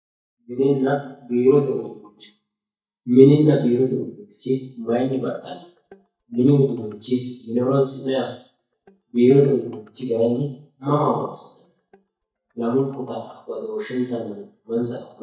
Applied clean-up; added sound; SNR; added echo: neural mask model DeepFilterNet 3.